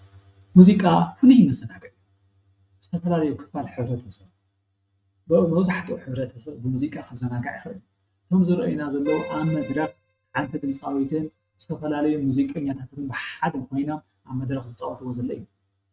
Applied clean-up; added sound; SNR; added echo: neural mask model RNNoise.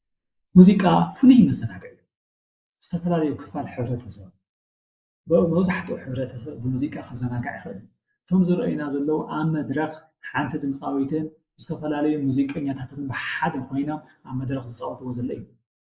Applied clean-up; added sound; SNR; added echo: neural mask model Resemble Enhance denoiser.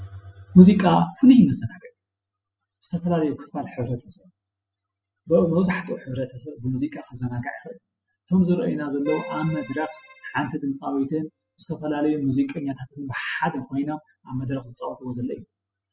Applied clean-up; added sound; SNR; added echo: classical method spectral subtraction.